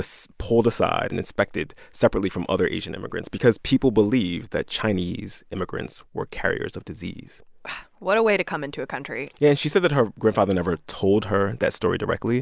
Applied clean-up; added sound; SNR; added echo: none; none; none; none.